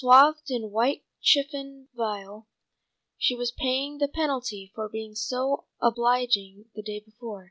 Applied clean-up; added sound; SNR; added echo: none; none; none; none.